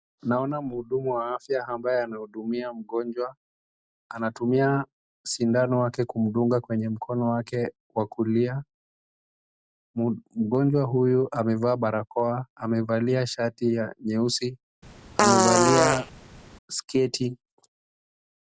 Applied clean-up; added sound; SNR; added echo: none; Fart; -3 dB; none.